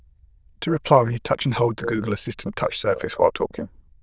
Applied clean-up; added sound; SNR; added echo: neural diffusion model UNIVERSE++.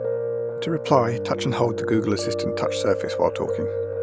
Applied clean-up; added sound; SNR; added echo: none; Piano; 2 dB; none.